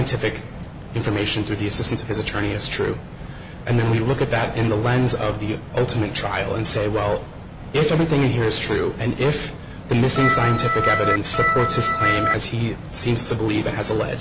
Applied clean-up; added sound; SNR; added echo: none; Organ; 0 dB; none.